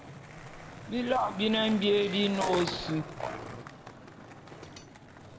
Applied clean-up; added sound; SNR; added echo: none; Skateboard; 9 dB; none.